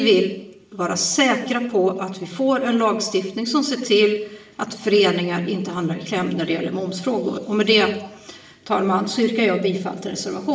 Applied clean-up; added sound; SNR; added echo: none; none; none; reverberation time 0.8 s.